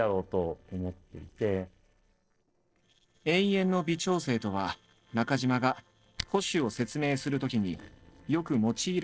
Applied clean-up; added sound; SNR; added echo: neural separator model SepFormer DNS4.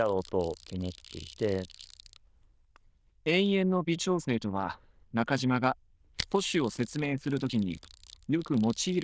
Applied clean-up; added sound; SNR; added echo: neural diffusion model UNIVERSE++.